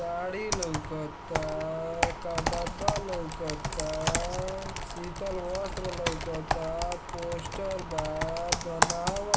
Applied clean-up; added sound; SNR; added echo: none; Computer keyboard; -2 dB; none.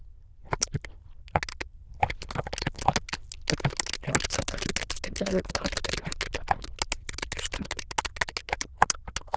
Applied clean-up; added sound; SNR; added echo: neural diffusion model UNIVERSE++.